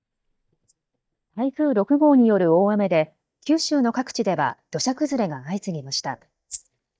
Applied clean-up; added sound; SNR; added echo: neural mask model DeepFilterNet 3.